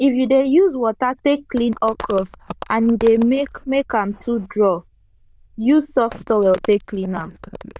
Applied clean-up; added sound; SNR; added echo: neural diffusion model UNIVERSE++.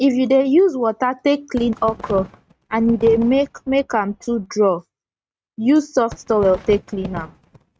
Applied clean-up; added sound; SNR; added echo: neural mask model RNNoise.